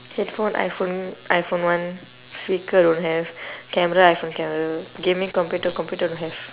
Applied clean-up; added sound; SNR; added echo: none; none; none; none.